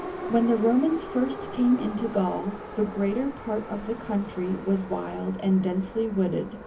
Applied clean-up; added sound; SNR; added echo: none; Subway, metro, underground; 12 dB; reverberation time 0.3 s.